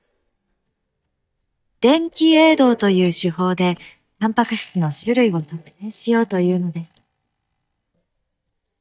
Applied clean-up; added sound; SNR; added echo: neural mask model DeepFilterNet 3.